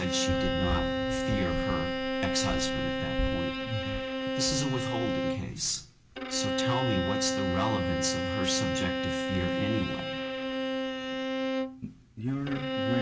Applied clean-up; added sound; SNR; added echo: none; Bowed string instrument; -2 dB; none.